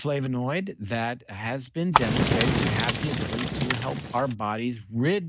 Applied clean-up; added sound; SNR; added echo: none; Fire; -2 dB; none.